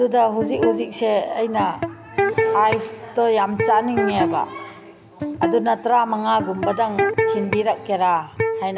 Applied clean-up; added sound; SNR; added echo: none; Electric guitar; 4 dB; none.